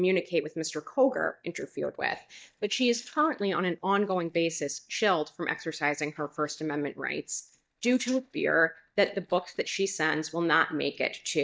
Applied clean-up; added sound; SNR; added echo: neural mask model DeepFilterNet 3.